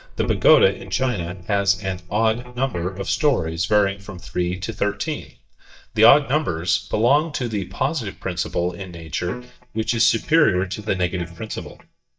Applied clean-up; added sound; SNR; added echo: neural mask model DeepFilterNet 3.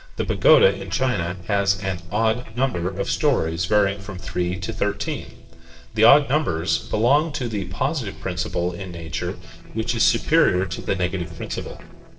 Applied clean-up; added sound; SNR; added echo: neural separator model SepFormer DNS4.